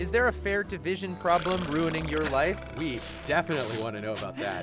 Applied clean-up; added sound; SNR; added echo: none; Burping, eructation + Packing tape, duct tape; 11 dB; none.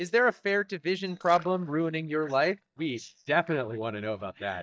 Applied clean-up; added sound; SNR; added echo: neural mask model DeepFilterNet 3.